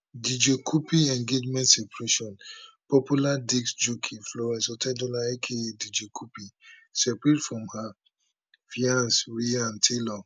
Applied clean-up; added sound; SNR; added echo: none; none; none; none.